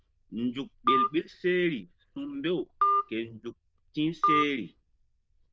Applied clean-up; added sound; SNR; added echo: neural diffusion model UNIVERSE++.